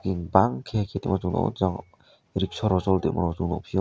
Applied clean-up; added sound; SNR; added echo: none; none; none; none.